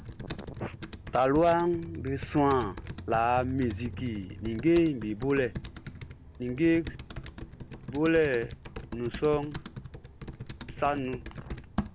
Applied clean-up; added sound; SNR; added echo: none; Computer keyboard; 10 dB; none.